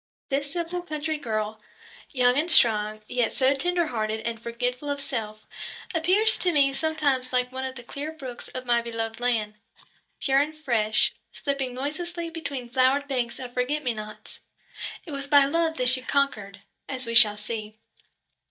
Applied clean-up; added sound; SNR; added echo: neural mask model DeepFilterNet 3.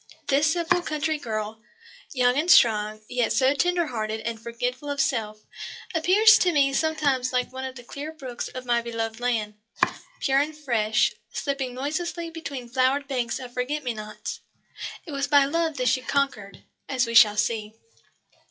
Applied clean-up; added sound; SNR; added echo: classical method WPE with log-MMSE.